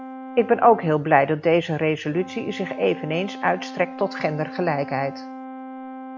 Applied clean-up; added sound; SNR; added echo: none; Brass instrument; 14 dB; none.